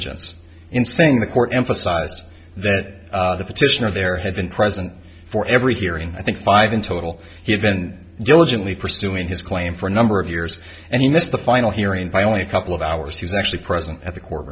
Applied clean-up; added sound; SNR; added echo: none; none; none; none.